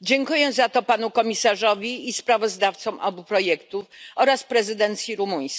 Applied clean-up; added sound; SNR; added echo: none; none; none; none.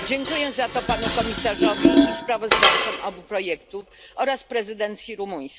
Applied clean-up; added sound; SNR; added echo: none; Dishes, pots, and pans; -3 dB; none.